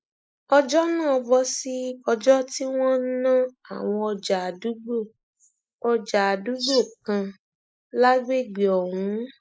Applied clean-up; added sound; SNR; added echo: neural mask model Resemble Enhance denoiser.